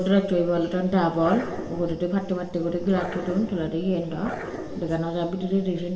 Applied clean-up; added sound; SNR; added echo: none; Growling; 11 dB; reverberation time 1.9 s.